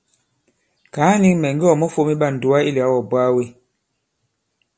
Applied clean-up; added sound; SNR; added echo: none; none; none; none.